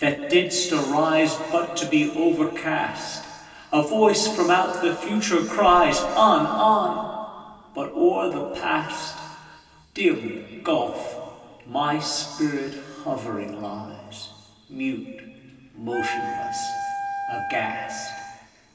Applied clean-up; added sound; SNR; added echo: none; Wind instrument, woodwind instrument; 7 dB; reverberation time 2.5 s.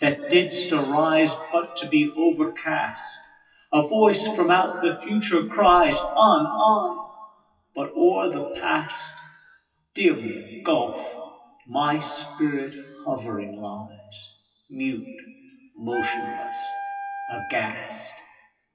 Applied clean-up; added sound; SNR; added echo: classical method WPE with log-MMSE.